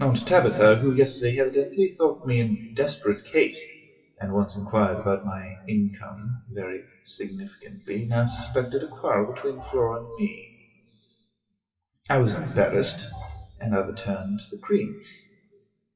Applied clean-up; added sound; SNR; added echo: classical method WPE with log-MMSE.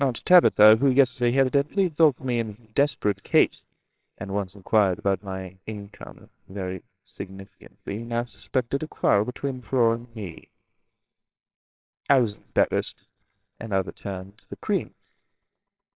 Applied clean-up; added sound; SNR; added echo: neural separator model SepFormer WHAMR!.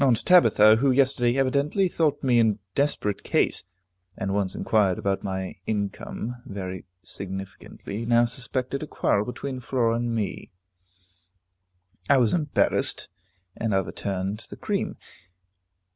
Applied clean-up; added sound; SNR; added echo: none; none; none; none.